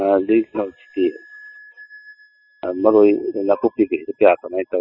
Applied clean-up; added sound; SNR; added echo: classical method spectral subtraction.